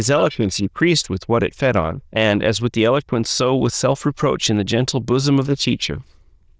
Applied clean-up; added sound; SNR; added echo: neural diffusion model UNIVERSE++.